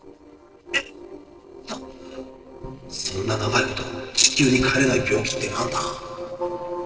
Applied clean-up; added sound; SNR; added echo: neural separator model SepFormer DNS4.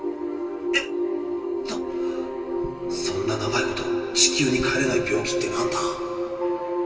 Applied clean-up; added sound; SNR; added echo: none; Explosion; 20 dB; reverberation time 0.2 s.